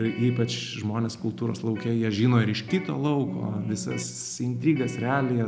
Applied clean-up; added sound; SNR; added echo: none; Electric guitar; 13 dB; none.